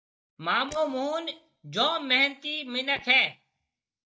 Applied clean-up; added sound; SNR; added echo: neural mask model DeepFilterNet 3.